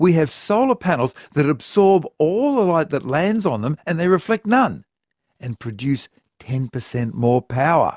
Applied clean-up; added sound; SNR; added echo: none; none; none; none.